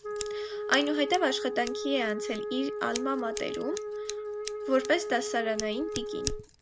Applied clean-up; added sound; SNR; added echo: none; Wind instrument, woodwind instrument + Scissors; 4 dB; none.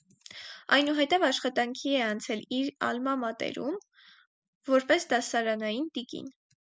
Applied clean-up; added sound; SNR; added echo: none; none; none; none.